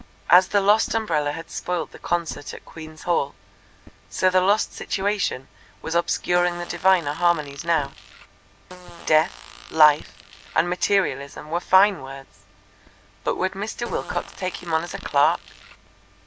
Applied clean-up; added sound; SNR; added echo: none; Fart; 18 dB; none.